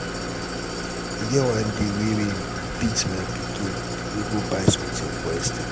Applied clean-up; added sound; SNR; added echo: none; Idling; 2 dB; none.